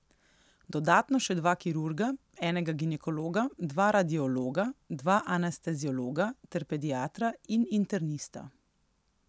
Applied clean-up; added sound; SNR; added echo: none; none; none; none.